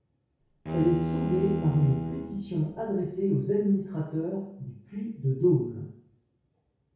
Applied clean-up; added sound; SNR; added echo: none; Bowed string instrument; 4 dB; reverberation time 0.6 s.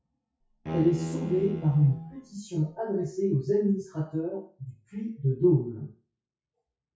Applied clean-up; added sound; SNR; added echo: classical method WPE with log-MMSE.